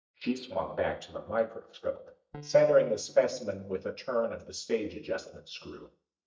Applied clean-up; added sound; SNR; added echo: neural mask model DeepFilterNet 3.